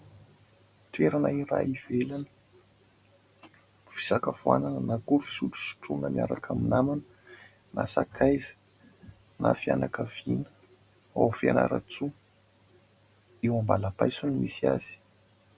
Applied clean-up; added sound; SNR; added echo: none; none; none; none.